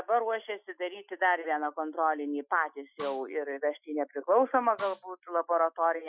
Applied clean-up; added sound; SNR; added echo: classical method Wiener filter.